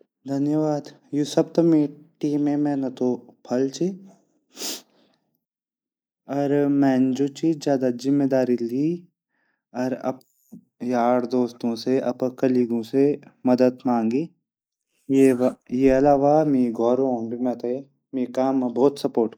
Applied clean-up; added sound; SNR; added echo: neural mask model Resemble Enhance denoiser.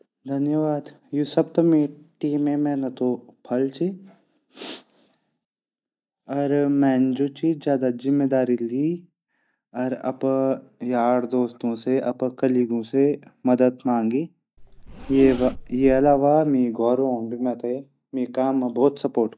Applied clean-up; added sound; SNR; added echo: none; Zipper (clothing); 11 dB; none.